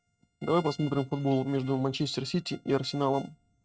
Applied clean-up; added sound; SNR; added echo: neural mask model RNNoise.